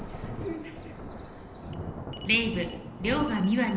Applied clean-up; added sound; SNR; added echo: none; Thunder / Rain; 8 dB; reverberation time 0.8 s.